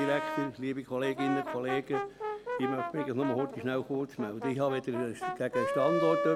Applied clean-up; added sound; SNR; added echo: none; Brass instrument; 3 dB; none.